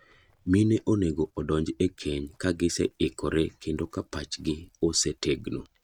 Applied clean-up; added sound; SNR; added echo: neural mask model RNNoise.